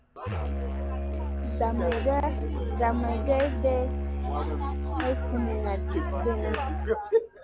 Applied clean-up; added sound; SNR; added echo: none; Musical instrument; 0 dB; none.